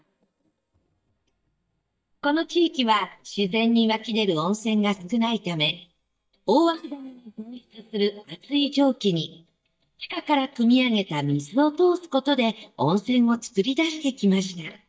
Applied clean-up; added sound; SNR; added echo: neural mask model DeepFilterNet 3.